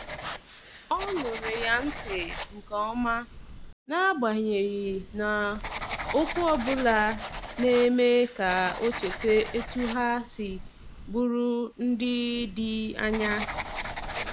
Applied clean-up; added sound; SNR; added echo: none; Writing; 9 dB; none.